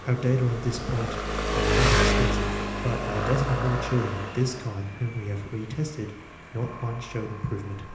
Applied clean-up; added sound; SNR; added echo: none; Engine; 0 dB; reverberation time 1.0 s.